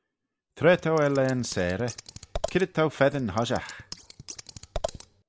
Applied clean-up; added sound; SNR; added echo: none; Scissors; 11 dB; none.